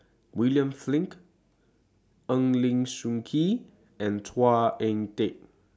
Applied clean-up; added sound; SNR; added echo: none; none; none; none.